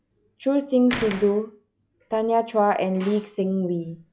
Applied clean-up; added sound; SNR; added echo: classical method log-MMSE.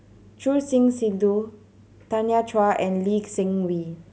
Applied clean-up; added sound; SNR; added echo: none; none; none; none.